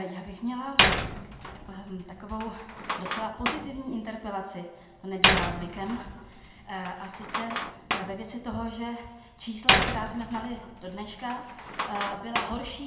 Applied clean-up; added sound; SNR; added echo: none; Slam; -5 dB; reverberation time 0.9 s.